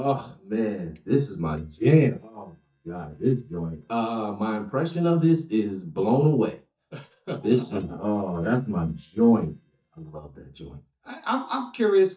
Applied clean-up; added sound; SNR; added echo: neural mask model DeepFilterNet 3.